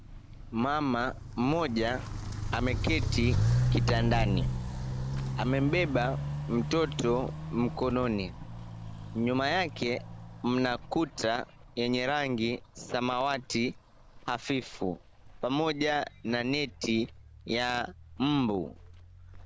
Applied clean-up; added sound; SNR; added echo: none; Walk, footsteps; 4 dB; none.